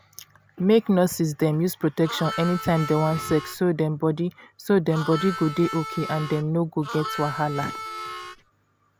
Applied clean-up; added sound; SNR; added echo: none; Harmonica; 10 dB; none.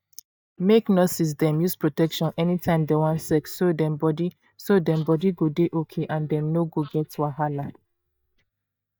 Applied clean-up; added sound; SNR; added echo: neural mask model DeepFilterNet 3.